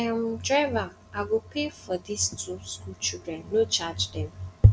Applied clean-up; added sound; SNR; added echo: none; none; none; none.